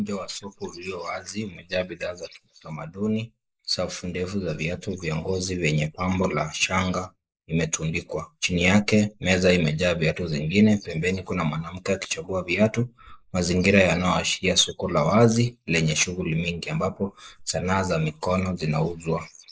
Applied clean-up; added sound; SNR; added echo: neural mask model Resemble Enhance denoiser.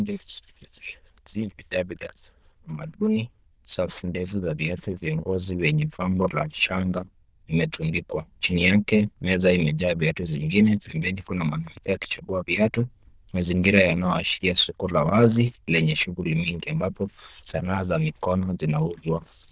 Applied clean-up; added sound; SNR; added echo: neural diffusion model UNIVERSE++.